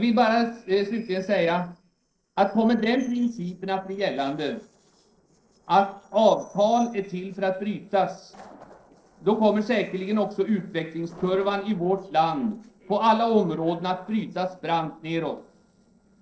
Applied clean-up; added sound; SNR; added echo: neural separator model SepFormer DNS4.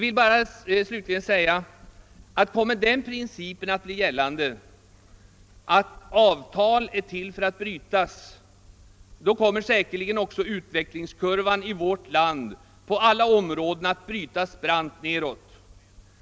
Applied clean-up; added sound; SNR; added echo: none; none; none; none.